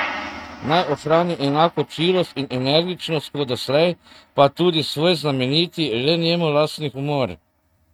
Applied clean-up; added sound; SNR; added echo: neural mask model RNNoise.